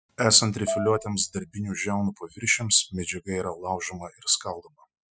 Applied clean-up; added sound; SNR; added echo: classical method spectral subtraction.